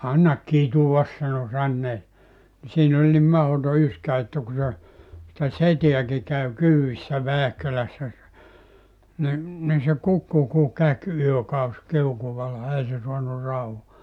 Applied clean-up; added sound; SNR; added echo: none; none; none; none.